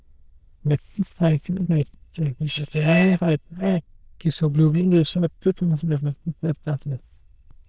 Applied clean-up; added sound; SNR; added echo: neural diffusion model UNIVERSE++.